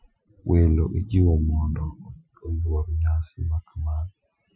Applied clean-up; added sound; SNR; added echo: classical method Wiener filter.